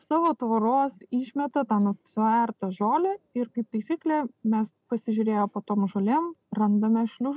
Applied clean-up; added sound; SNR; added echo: none; none; none; none.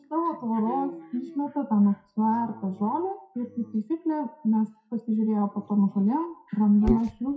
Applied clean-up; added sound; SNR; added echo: classical method WPE with log-MMSE.